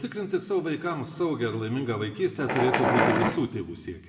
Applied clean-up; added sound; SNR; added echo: none; Wild animals; -2 dB; reverberation time 1.0 s.